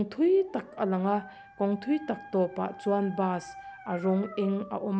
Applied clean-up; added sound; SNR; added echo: none; Dog; 17 dB; none.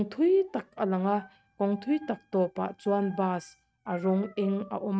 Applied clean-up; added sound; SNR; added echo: neural mask model RNNoise.